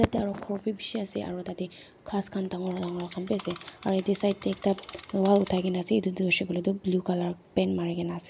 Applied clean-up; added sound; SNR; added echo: none; Insect; 15 dB; none.